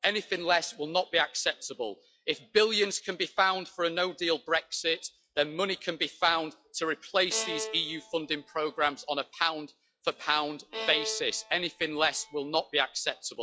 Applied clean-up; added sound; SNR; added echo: classical method log-MMSE.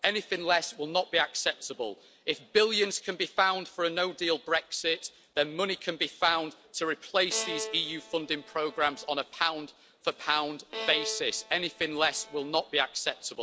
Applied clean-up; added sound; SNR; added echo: none; Bowed string instrument; 12 dB; none.